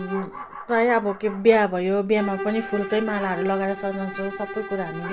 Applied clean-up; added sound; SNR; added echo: none; Bowed string instrument; 11 dB; none.